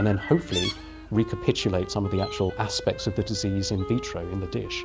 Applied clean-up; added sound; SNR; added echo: none; Wind instrument, woodwind instrument + Chirp, tweet; 11 dB; none.